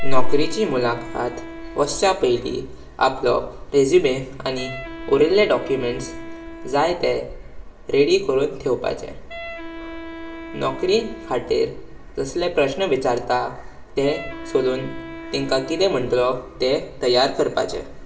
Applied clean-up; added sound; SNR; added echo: none; Wind instrument, woodwind instrument; 17 dB; reverberation time 0.5 s.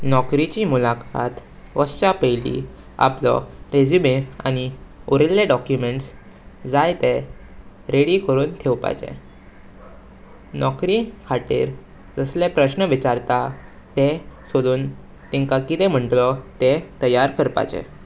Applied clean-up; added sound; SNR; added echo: none; none; none; none.